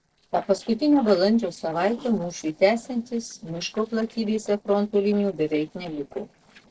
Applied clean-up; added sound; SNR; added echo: neural separator model SepFormer DNS4.